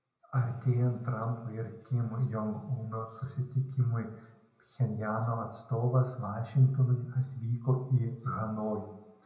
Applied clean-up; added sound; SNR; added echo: none; none; none; reverberation time 0.7 s.